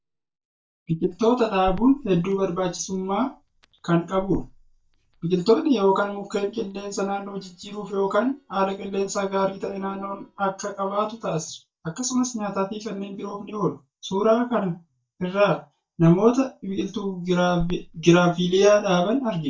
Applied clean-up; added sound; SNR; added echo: neural mask model DeepFilterNet 3.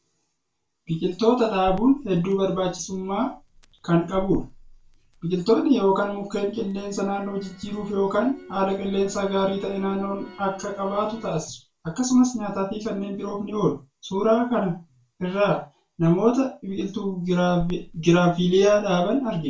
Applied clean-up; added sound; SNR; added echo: none; Crackle; 19 dB; reverberation time 0.2 s.